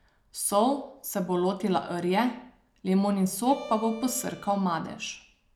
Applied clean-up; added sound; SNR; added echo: none; Bowed string instrument; 18 dB; none.